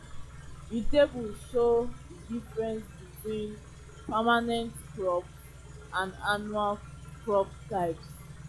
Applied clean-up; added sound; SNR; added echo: classical method log-MMSE.